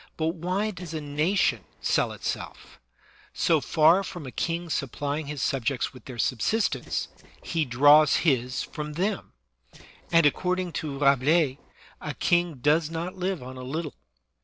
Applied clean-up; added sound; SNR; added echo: neural separator model SepFormer DNS4.